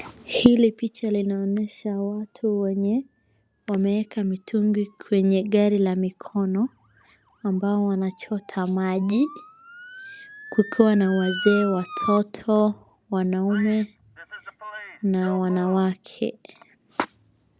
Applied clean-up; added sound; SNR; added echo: none; Motor vehicle (road) / Siren; 16 dB; none.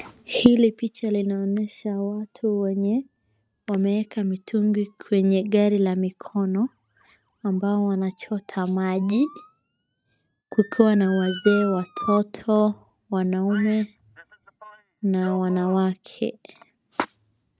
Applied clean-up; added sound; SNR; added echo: neural mask model RNNoise.